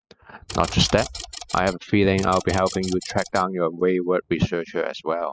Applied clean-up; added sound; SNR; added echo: classical method spectral subtraction.